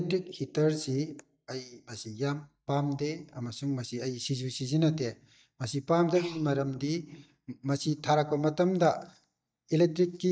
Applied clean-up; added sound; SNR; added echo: neural mask model DeepFilterNet 3.